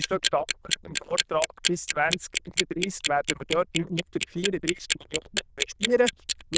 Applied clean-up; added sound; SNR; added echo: neural diffusion model UNIVERSE++.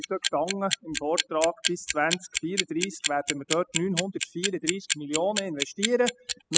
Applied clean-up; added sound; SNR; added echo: classical method spectral subtraction.